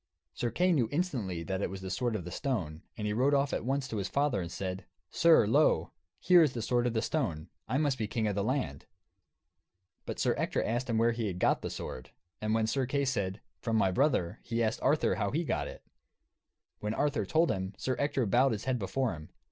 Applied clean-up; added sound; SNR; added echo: none; none; none; none.